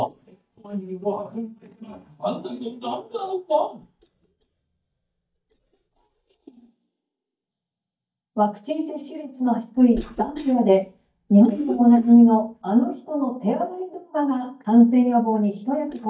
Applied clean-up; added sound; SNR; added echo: neural mask model DeepFilterNet 3.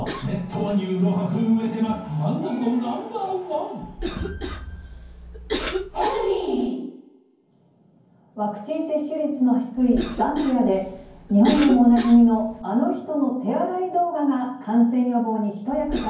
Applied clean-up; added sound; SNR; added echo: none; Cough; 14 dB; reverberation time 0.9 s.